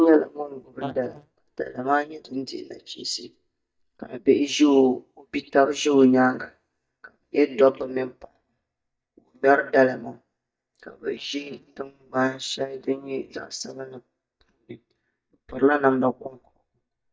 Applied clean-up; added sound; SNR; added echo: neural mask model DeepFilterNet 3.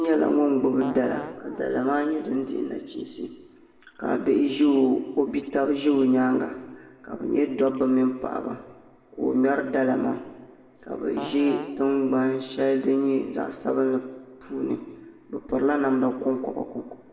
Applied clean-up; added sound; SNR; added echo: none; Fart; 11 dB; reverberation time 1.3 s.